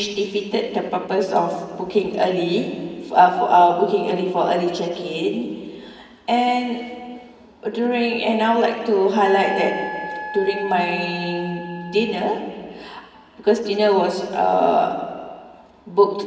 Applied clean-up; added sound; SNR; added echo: none; Wind instrument, woodwind instrument; 11 dB; reverberation time 1.9 s.